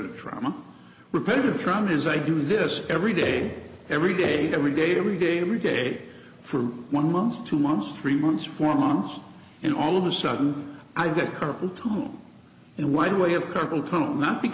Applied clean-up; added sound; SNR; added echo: none; none; none; none.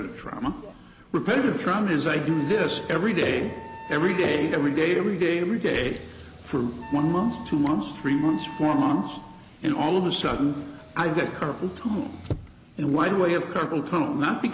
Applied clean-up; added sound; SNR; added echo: none; Wind instrument, woodwind instrument + Motor vehicle (road); 17 dB; none.